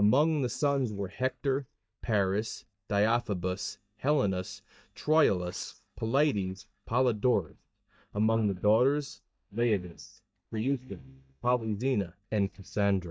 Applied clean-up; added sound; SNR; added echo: neural mask model DeepFilterNet 3.